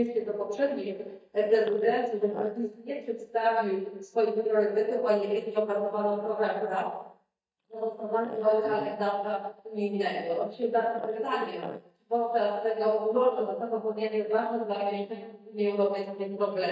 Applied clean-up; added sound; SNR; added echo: neural mask model DeepFilterNet 3.